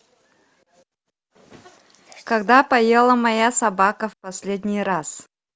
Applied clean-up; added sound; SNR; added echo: none; none; none; none.